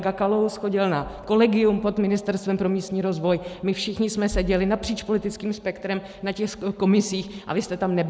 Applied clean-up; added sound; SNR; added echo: none; none; none; none.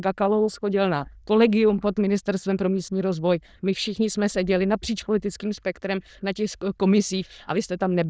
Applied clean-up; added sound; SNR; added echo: neural diffusion model UNIVERSE++.